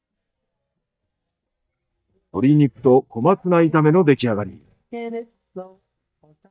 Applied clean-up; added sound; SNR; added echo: neural mask model DeepFilterNet 3.